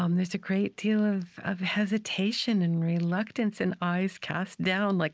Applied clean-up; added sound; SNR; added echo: none; none; none; none.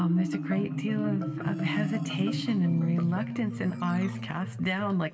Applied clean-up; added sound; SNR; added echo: none; Marimba, xylophone; 5 dB; reverberation time 0.8 s.